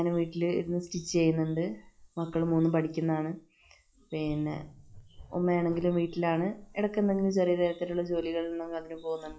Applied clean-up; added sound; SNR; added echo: classical method log-MMSE.